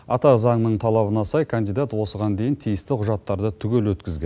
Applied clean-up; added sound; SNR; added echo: none; none; none; none.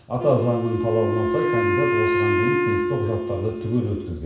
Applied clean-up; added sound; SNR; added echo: none; Wind instrument, woodwind instrument; 0 dB; reverberation time 0.7 s.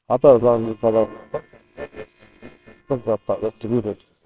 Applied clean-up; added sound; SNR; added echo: neural separator model SepFormer WHAMR!.